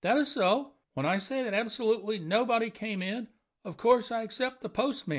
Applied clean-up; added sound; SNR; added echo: none; none; none; none.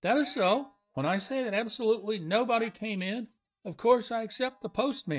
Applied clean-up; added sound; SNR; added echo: neural mask model DeepFilterNet 3.